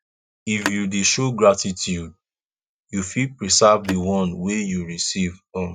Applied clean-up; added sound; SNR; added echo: neural mask model RNNoise.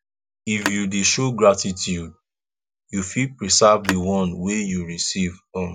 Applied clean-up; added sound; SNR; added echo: none; Telephone; 11 dB; none.